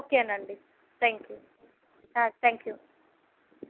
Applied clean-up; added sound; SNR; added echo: none; none; none; none.